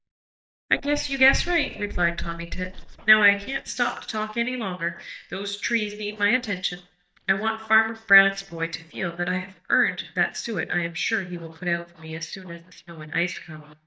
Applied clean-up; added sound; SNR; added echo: neural mask model DeepFilterNet 3.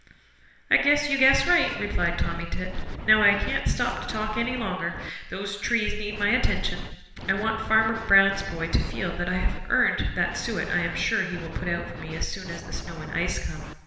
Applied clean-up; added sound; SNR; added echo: none; Scratching (performance technique); 13 dB; reverberation time 1.1 s.